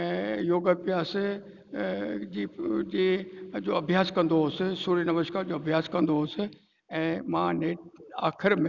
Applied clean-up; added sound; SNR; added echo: none; none; none; none.